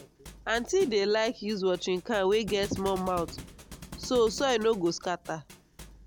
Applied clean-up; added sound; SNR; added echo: none; Thump, thud; 16 dB; none.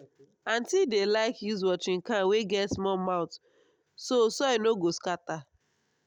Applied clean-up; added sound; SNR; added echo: none; none; none; none.